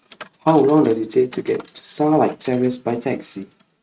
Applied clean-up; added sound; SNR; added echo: neural mask model RNNoise.